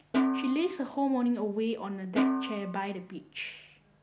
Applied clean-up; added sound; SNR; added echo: none; Snare drum; 1 dB; none.